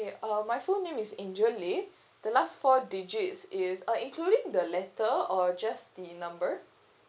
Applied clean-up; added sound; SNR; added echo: none; none; none; none.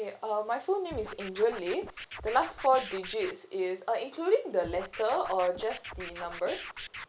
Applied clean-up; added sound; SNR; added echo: none; Scratching (performance technique); 12 dB; none.